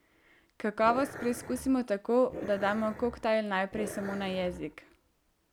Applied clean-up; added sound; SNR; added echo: none; Growling; 12 dB; none.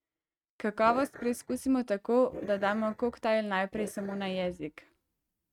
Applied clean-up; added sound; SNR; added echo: neural mask model RNNoise.